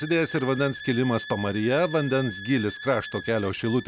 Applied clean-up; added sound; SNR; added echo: none; Wind instrument, woodwind instrument; 14 dB; none.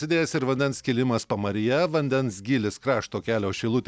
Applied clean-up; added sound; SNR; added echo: none; none; none; none.